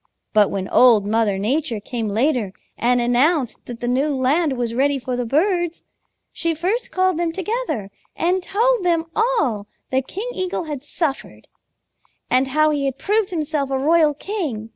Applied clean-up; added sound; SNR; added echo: none; none; none; none.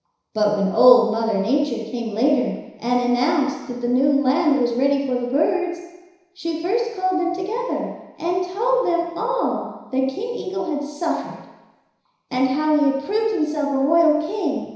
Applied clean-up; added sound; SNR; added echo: none; none; none; reverberation time 1.0 s.